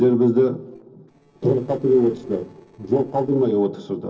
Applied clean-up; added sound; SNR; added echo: neural separator model SepFormer DNS4.